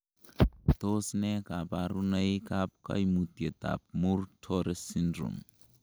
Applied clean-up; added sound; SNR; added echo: none; none; none; none.